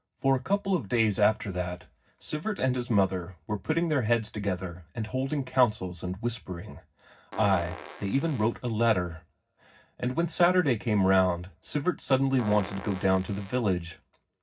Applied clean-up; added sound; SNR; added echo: none; Fart; 15 dB; reverberation time 0.4 s.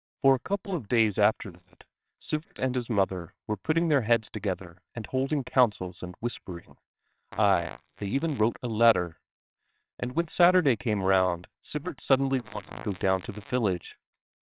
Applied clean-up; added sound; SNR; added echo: neural separator model SepFormer WHAMR!.